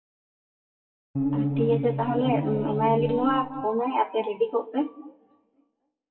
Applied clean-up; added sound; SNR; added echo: classical method WPE with log-MMSE.